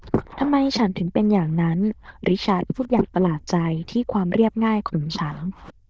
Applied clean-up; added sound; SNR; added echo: neural diffusion model UNIVERSE++.